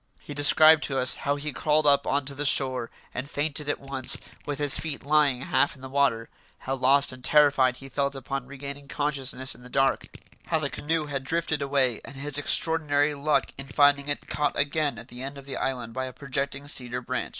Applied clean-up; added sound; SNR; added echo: neural separator model SepFormer DNS4.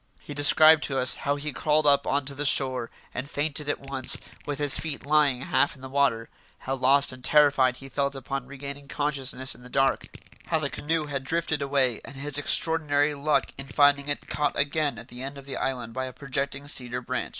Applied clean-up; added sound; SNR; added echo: none; Crushing; 18 dB; none.